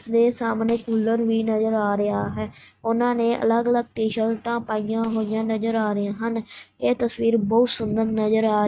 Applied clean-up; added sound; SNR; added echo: neural mask model RNNoise.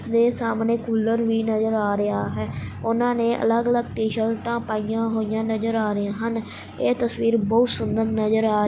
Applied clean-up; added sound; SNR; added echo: none; none; none; none.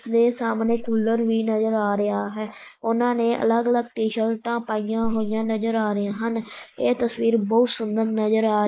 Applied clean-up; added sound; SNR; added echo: neural mask model Resemble Enhance denoiser.